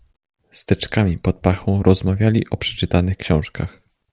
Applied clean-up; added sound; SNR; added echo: none; none; none; none.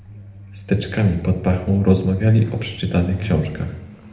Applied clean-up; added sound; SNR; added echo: none; Truck; 16 dB; reverberation time 0.7 s.